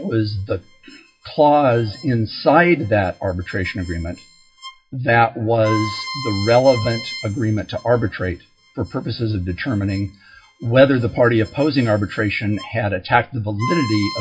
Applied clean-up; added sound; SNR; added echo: classical method WPE with log-MMSE.